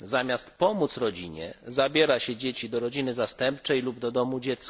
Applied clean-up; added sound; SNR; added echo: none; none; none; none.